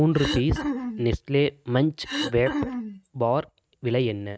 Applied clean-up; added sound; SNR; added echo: neural mask model RNNoise.